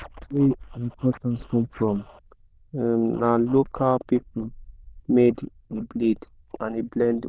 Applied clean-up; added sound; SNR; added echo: neural diffusion model UNIVERSE++.